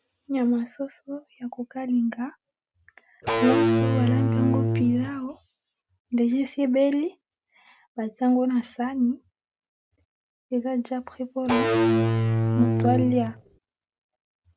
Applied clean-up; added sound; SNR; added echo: none; Electric guitar / Bass guitar; -4 dB; none.